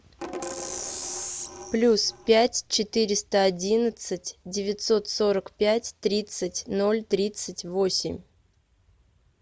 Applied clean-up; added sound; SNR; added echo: none; Percussion; 10 dB; none.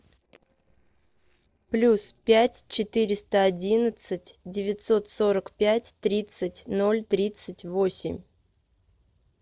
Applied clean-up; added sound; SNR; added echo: neural separator model SepFormer DNS4.